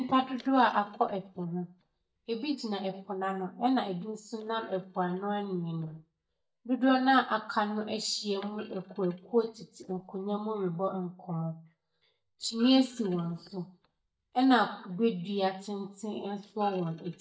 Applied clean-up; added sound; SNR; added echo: neural mask model DeepFilterNet 3.